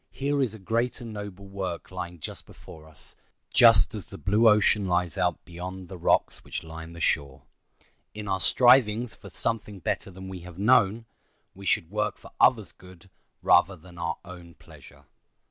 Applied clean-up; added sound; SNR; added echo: none; none; none; none.